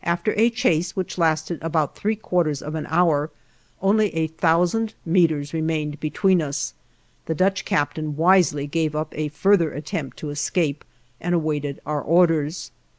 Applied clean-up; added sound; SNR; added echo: none; none; none; none.